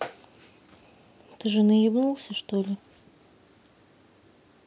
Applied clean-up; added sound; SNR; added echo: none; none; none; none.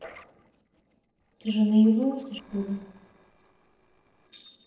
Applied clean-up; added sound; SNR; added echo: neural separator model SepFormer DNS4.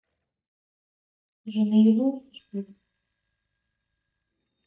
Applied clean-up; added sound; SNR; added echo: neural mask model DeepFilterNet 3.